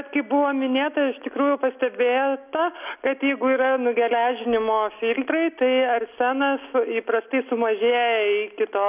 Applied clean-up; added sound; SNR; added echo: none; none; none; none.